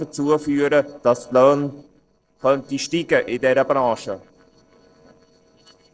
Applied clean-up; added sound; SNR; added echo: neural separator model SepFormer DNS4.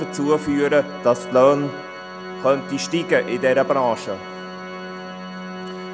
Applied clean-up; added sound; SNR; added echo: none; Organ; 11 dB; none.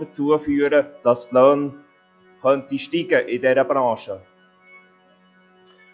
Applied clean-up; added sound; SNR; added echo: classical method log-MMSE.